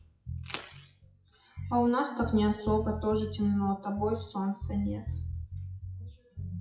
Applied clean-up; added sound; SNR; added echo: classical method WPE with log-MMSE.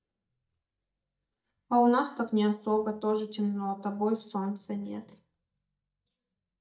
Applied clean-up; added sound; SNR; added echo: neural mask model DeepFilterNet 3.